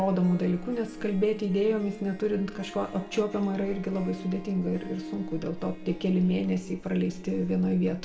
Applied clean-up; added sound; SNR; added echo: none; Harp; 17 dB; reverberation time 1.6 s.